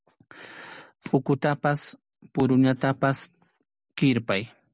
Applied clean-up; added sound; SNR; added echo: none; none; none; none.